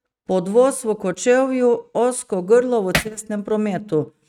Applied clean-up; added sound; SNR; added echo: neural mask model RNNoise.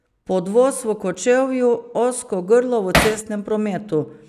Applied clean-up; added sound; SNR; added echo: none; Hammer; -1 dB; none.